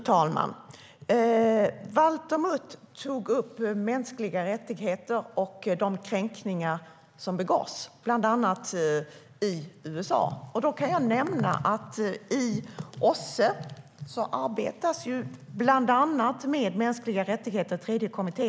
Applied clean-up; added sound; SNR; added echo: none; none; none; none.